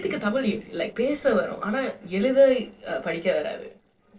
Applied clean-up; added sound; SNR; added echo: neural separator model SepFormer DNS4.